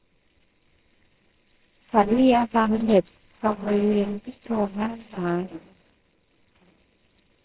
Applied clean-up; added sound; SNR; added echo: neural separator model SepFormer WHAMR!.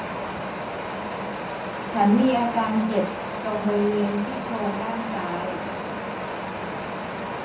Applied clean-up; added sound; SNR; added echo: none; Wind; 4 dB; reverberation time 0.6 s.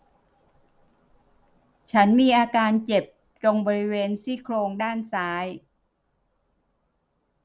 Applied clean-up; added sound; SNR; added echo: none; none; none; none.